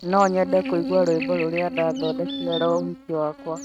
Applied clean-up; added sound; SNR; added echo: neural mask model RNNoise.